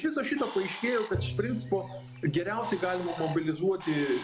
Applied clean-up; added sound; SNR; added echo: none; Bird + Bowed string instrument; 11 dB; none.